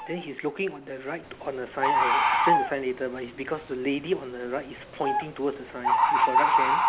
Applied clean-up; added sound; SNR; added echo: none; Bird; -5 dB; none.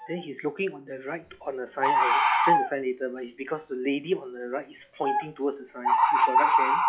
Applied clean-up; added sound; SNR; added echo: classical method log-MMSE.